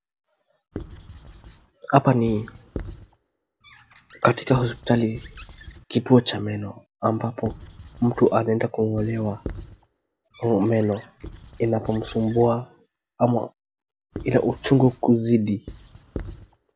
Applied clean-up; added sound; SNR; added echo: none; Squeak / Writing; 17 dB; none.